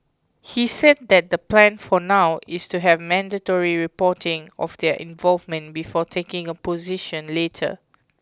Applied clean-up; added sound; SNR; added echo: none; none; none; none.